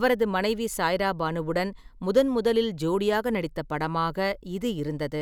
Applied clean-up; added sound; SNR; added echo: none; none; none; none.